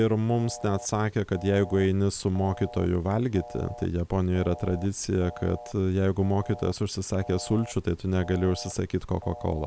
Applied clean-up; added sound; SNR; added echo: none; Telephone; 18 dB; none.